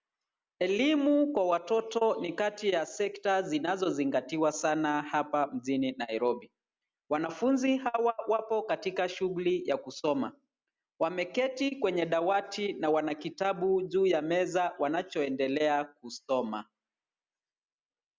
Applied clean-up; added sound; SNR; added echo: none; none; none; none.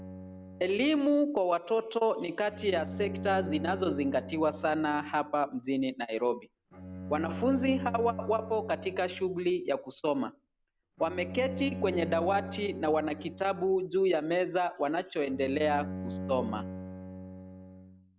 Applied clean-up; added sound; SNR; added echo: none; Bowed string instrument; 11 dB; none.